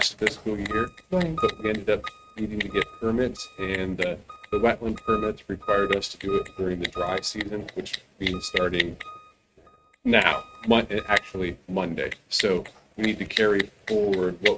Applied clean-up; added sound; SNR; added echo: neural mask model RNNoise.